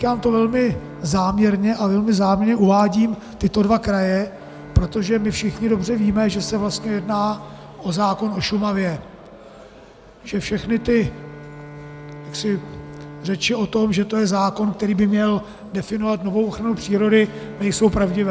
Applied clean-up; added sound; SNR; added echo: none; Bowed string instrument; 19 dB; none.